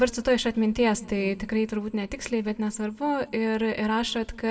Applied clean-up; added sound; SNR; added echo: none; none; none; reverberation time 0.7 s.